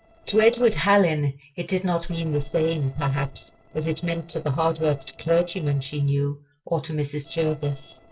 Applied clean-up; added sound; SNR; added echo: neural separator model SepFormer DNS4.